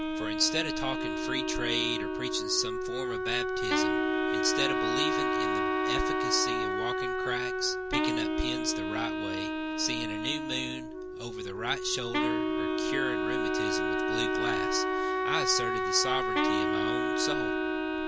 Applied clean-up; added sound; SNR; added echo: none; Wind instrument, woodwind instrument + Wind instrument, woodwind instrument; -5 dB; none.